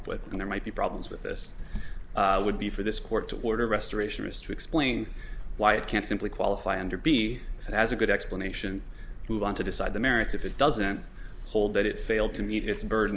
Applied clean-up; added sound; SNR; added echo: none; none; none; none.